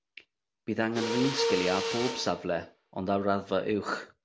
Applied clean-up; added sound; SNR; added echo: none; Mechanisms; 4 dB; none.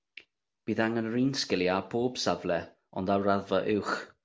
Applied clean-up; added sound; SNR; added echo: none; none; none; none.